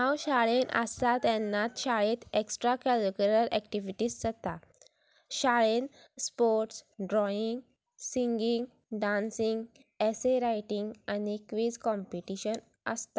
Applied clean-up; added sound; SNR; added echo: none; none; none; none.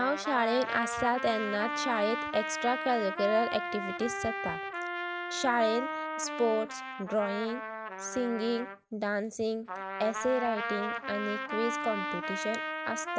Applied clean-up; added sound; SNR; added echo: none; Trumpet; 4 dB; none.